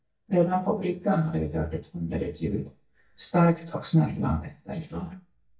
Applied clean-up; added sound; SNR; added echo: neural mask model DeepFilterNet 3.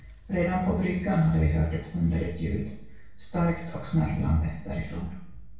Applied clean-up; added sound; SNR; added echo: none; Mechanisms / Bicycle; 15 dB; reverberation time 0.6 s.